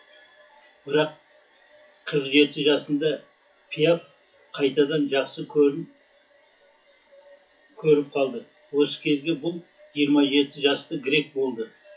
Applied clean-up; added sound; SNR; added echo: classical method WPE with log-MMSE.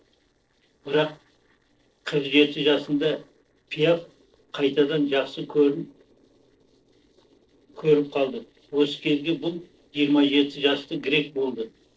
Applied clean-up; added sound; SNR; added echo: neural separator model SepFormer DNS4.